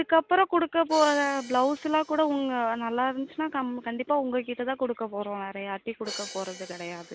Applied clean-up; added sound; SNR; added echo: none; Crash cymbal; 19 dB; none.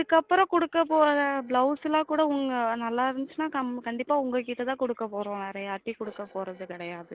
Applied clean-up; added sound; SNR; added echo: neural separator model SepFormer DNS4.